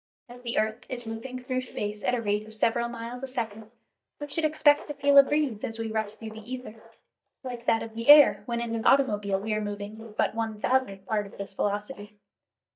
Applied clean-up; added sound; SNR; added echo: neural mask model DeepFilterNet 3.